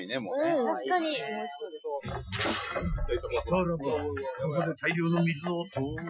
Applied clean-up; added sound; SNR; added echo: classical method Wiener filter.